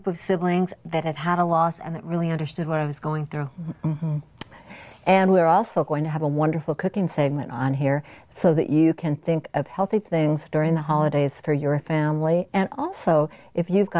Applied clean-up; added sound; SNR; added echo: none; none; none; none.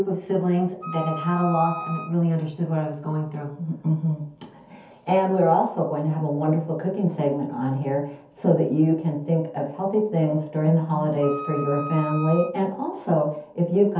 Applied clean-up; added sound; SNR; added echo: none; Wind instrument, woodwind instrument; 11 dB; reverberation time 0.5 s.